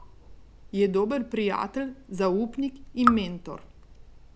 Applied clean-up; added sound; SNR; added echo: none; Raindrop / Drip; 7 dB; none.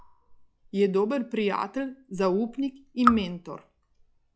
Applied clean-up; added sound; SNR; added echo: classical method log-MMSE.